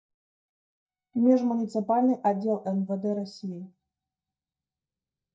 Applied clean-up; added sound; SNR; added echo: neural mask model DeepFilterNet 3.